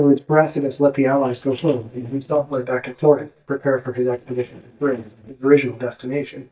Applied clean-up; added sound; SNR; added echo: neural mask model DeepFilterNet 3.